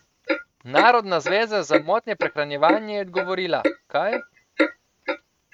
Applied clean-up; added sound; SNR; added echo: neural mask model RNNoise.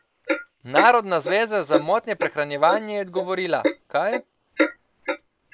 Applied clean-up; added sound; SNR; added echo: neural mask model Resemble Enhance denoiser.